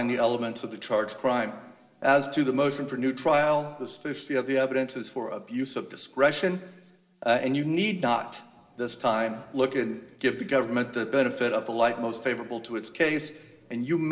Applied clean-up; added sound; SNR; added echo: none; none; none; reverberation time 0.9 s.